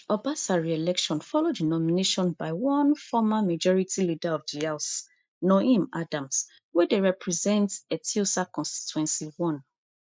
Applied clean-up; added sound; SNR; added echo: neural mask model Resemble Enhance denoiser.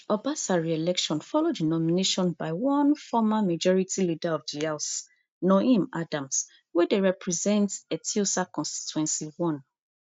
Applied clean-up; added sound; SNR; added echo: none; none; none; none.